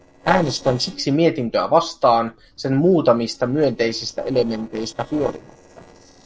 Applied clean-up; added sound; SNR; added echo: neural separator model SepFormer DNS4.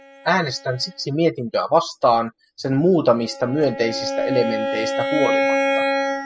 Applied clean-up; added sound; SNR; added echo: classical method spectral subtraction.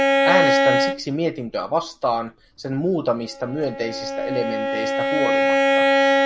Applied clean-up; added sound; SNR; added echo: none; Bowed string instrument; -4 dB; none.